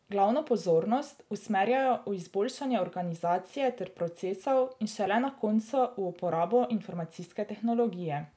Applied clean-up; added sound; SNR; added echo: none; none; none; none.